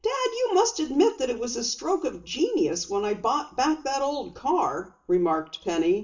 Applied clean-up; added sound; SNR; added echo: none; none; none; reverberation time 0.4 s.